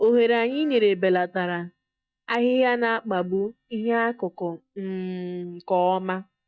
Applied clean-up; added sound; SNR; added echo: neural mask model DeepFilterNet 3.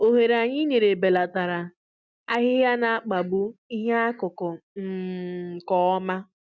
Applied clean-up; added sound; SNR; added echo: none; none; none; none.